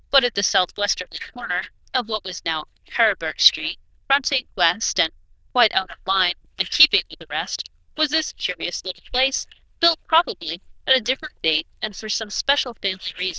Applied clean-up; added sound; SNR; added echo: neural diffusion model UNIVERSE++.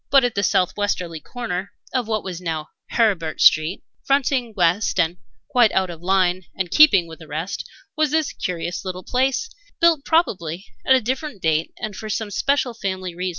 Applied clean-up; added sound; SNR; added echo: none; none; none; none.